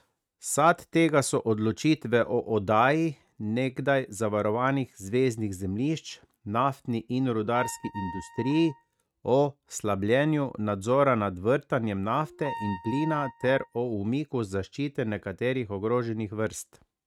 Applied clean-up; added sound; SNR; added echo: neural mask model RNNoise.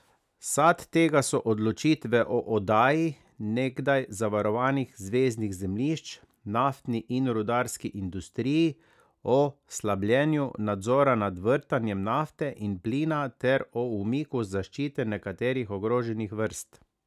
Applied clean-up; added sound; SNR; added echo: none; none; none; none.